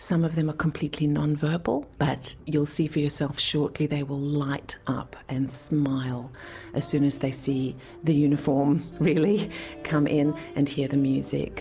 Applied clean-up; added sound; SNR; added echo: none; none; none; none.